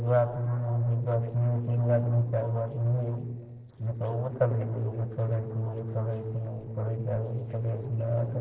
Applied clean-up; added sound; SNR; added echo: neural separator model SepFormer DNS4.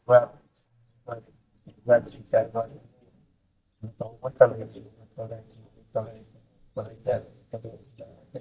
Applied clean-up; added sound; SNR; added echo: neural mask model DeepFilterNet 3.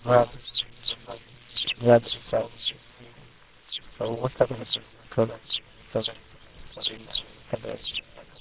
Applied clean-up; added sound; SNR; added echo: neural separator model SepFormer WHAMR!.